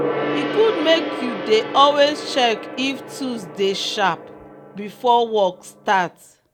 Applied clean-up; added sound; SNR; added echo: none; Gong; 8 dB; none.